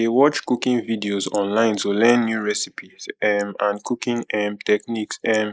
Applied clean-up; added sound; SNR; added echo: neural mask model Resemble Enhance denoiser.